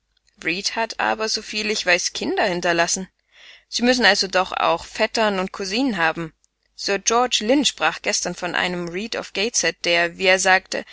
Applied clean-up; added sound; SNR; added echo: none; none; none; none.